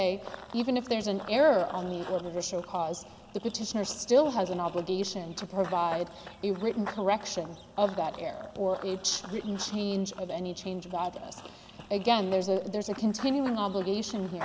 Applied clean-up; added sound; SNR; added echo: none; Run / Bird vocalization, bird call, bird song; 17 dB; none.